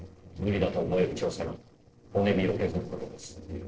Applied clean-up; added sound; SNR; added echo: neural separator model SepFormer DNS4.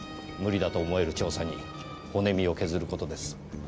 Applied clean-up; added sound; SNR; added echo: none; none; none; none.